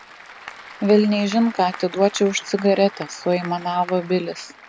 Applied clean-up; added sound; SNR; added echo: none; Applause / Crowd; 18 dB; none.